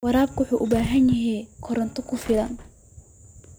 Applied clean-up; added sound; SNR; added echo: none; Slam; 19 dB; none.